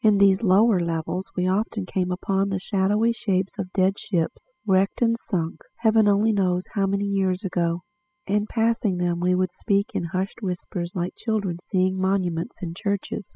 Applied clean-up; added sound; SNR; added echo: classical method spectral subtraction.